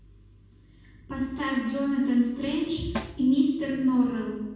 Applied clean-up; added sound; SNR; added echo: none; Snare drum; 13 dB; reverberation time 1.2 s.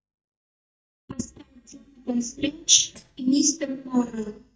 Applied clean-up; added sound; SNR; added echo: neural mask model DeepFilterNet 3.